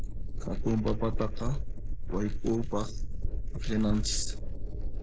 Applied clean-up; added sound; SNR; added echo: neural mask model Resemble Enhance denoiser.